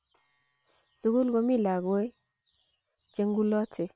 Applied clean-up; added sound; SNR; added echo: neural separator model SepFormer WHAM!.